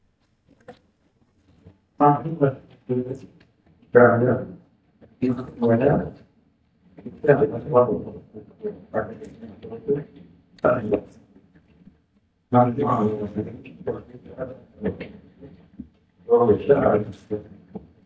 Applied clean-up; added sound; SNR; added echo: neural mask model DeepFilterNet 3.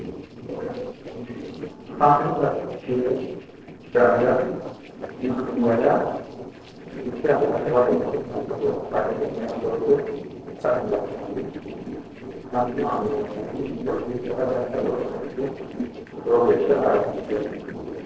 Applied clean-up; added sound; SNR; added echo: neural separator model SepFormer DNS4.